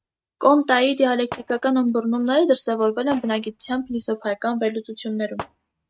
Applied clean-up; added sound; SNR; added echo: neural mask model RNNoise.